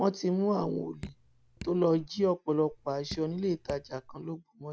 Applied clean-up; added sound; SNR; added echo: none; Drip; 17 dB; none.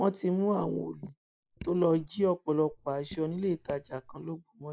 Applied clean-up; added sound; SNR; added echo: neural mask model Resemble Enhance denoiser.